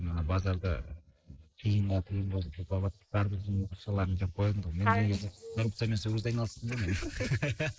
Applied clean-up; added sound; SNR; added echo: neural mask model Resemble Enhance denoiser.